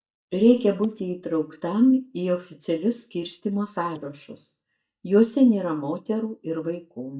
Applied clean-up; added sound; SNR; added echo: neural mask model DeepFilterNet 3.